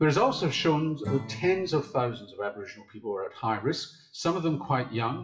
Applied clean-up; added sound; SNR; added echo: classical method WPE with log-MMSE.